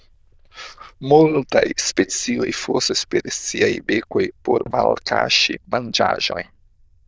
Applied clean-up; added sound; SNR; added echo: neural diffusion model UNIVERSE++.